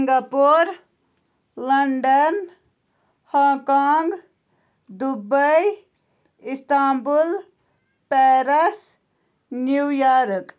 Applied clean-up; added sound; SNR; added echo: none; none; none; none.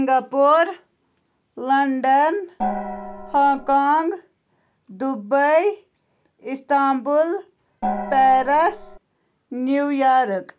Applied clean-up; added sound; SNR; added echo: none; Gong; 8 dB; none.